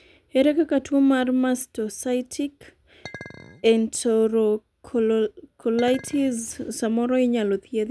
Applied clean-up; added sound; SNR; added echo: none; Chink, clink; 19 dB; none.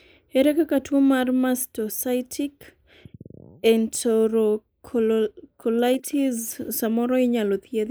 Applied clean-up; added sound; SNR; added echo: neural mask model Resemble Enhance denoiser.